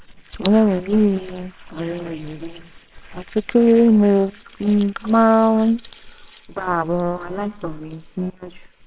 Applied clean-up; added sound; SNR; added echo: neural separator model SepFormer WHAMR!.